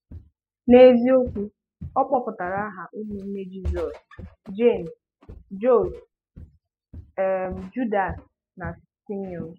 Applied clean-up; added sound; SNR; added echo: classical method spectral subtraction.